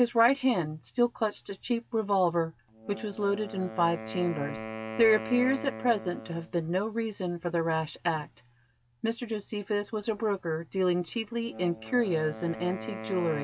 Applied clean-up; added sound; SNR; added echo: none; Wind instrument, woodwind instrument; 14 dB; none.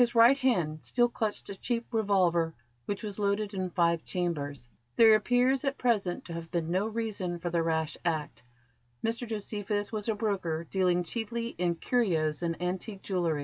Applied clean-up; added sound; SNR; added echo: none; none; none; none.